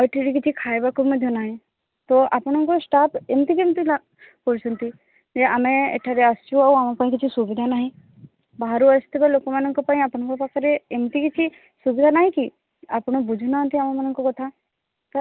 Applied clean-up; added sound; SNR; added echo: none; none; none; none.